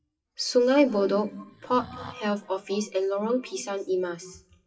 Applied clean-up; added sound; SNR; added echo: classical method WPE with log-MMSE.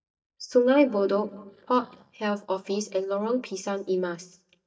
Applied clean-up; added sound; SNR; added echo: neural mask model DeepFilterNet 3.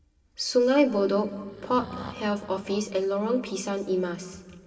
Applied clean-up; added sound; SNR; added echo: none; Breathing; 19 dB; reverberation time 2.0 s.